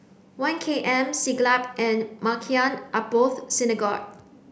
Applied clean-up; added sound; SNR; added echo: none; none; none; none.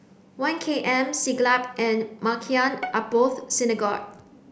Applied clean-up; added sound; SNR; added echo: none; Bowed string instrument; 16 dB; none.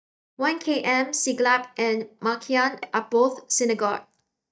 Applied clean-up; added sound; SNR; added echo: neural mask model DeepFilterNet 3.